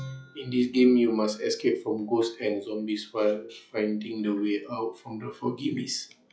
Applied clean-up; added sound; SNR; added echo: classical method log-MMSE.